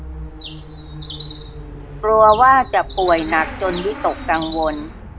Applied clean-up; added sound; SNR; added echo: none; Motorcycle / Accelerating, revving, vroom + Bird; 11 dB; none.